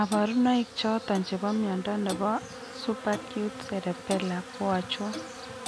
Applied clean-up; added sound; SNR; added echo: none; Insect + Clock; 11 dB; none.